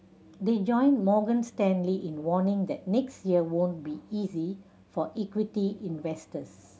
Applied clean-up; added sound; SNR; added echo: none; none; none; none.